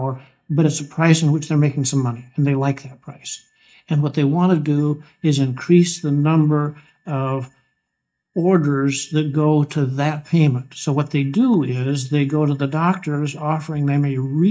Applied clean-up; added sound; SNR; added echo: neural mask model DeepFilterNet 3.